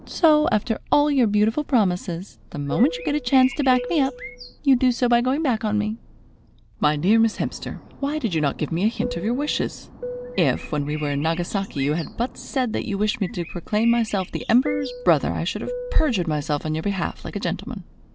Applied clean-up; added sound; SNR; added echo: none; Bird + Fixed-wing aircraft, airplane; 15 dB; none.